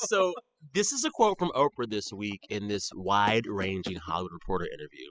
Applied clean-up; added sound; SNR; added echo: classical method spectral subtraction.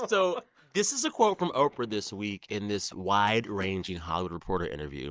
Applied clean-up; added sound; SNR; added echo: neural mask model DeepFilterNet 3.